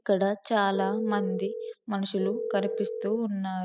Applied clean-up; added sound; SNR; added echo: classical method spectral subtraction.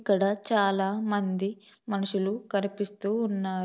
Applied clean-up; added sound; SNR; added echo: none; none; none; none.